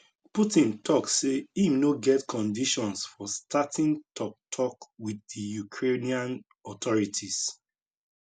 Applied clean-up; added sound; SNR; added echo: none; none; none; none.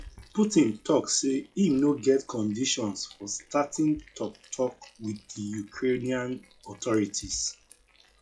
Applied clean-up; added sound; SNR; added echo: classical method log-MMSE.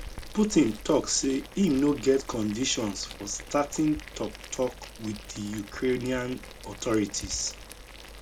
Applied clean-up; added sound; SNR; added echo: none; Boiling; 14 dB; none.